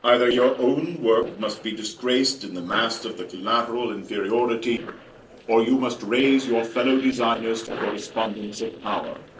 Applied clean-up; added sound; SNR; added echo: neural separator model SepFormer DNS4.